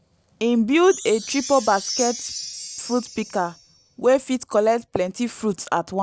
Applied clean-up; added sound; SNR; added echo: none; Chime; 11 dB; none.